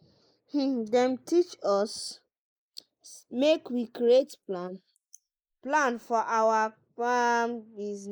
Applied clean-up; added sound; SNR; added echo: neural mask model Resemble Enhance denoiser.